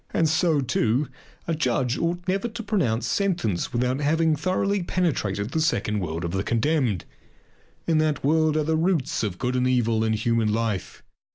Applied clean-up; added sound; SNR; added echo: none; none; none; none.